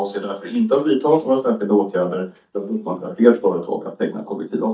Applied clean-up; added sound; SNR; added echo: neural mask model DeepFilterNet 3.